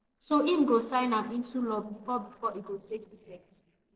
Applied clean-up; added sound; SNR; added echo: neural separator model SepFormer DNS4.